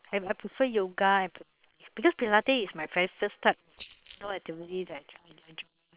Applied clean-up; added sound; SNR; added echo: neural separator model SepFormer WHAM!.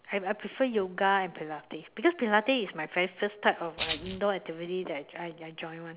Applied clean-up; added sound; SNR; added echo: none; Rattle (instrument); 5 dB; none.